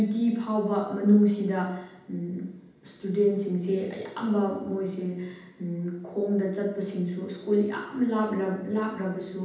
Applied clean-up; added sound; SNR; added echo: none; none; none; reverberation time 0.8 s.